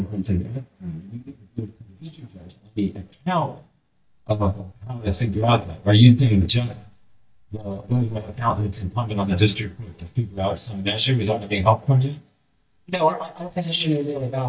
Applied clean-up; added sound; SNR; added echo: neural mask model DeepFilterNet 3.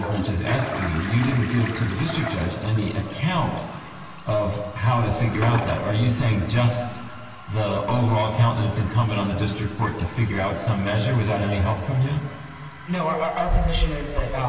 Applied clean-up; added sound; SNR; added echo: none; Toilet flush; 14 dB; reverberation time 2.5 s.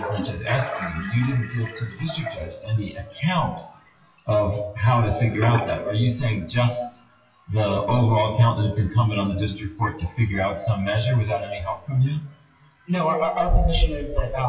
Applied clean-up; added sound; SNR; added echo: classical method WPE with log-MMSE.